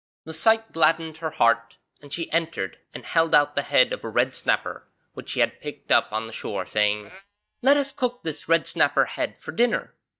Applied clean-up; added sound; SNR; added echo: neural mask model DeepFilterNet 3.